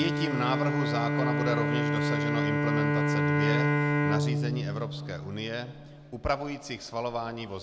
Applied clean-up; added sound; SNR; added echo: none; Bowed string instrument; -5 dB; none.